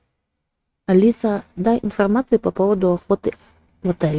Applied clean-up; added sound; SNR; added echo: neural mask model RNNoise.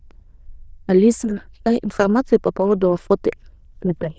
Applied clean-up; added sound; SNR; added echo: neural diffusion model UNIVERSE++.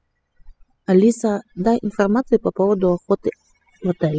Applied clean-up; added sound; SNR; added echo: classical method spectral subtraction.